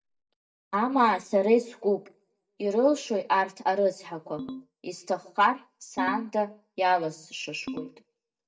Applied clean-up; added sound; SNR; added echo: neural mask model DeepFilterNet 3.